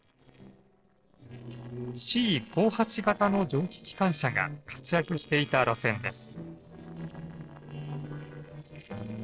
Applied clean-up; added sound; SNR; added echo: neural separator model SepFormer DNS4.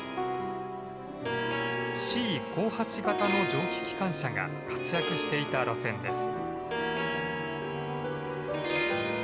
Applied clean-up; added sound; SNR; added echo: none; Acoustic guitar + Harp; 1 dB; none.